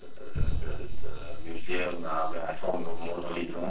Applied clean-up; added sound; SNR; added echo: neural separator model SepFormer DNS4.